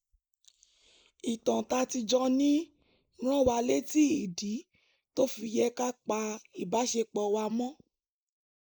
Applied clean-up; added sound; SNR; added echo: neural mask model Resemble Enhance denoiser.